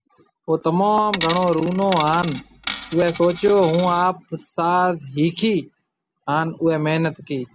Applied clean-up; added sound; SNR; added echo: none; Coin (dropping); 11 dB; none.